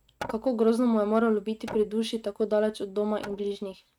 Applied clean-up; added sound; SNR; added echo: neural mask model RNNoise.